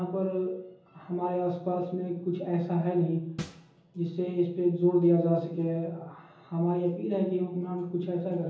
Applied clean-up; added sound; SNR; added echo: none; Snare drum; 13 dB; reverberation time 0.7 s.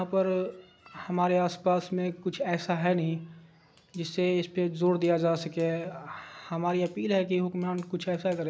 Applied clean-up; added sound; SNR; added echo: none; none; none; none.